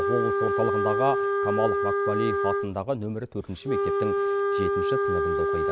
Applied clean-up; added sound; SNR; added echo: none; Wind instrument, woodwind instrument; -5 dB; none.